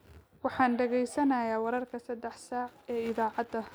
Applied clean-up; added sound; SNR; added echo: none; none; none; none.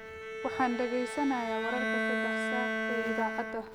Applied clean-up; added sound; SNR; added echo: none; Bowed string instrument; 0 dB; none.